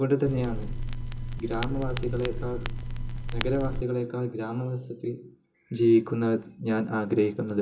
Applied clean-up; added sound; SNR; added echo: none; Crackle; 3 dB; reverberation time 0.2 s.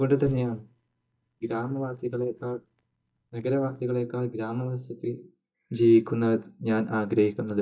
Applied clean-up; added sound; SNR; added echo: neural mask model DeepFilterNet 3.